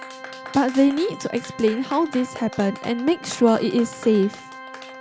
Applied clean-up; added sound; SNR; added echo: none; Clapping + Organ; 15 dB; none.